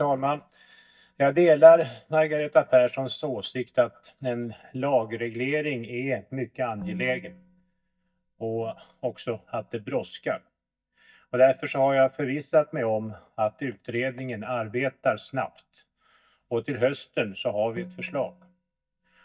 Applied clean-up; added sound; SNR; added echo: neural mask model DeepFilterNet 3.